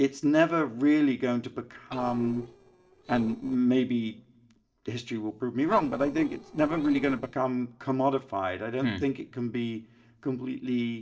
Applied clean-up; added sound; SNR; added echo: neural separator model SepFormer DNS4.